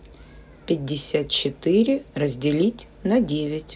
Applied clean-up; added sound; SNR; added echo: none; none; none; none.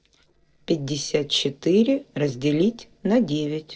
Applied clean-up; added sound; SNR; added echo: neural separator model SepFormer DNS4.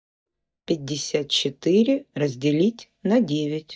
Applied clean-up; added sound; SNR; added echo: neural mask model DeepFilterNet 3.